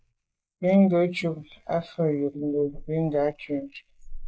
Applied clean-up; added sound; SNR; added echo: neural mask model Resemble Enhance denoiser.